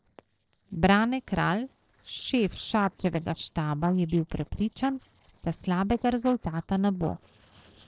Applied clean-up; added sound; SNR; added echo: neural separator model SepFormer DNS4.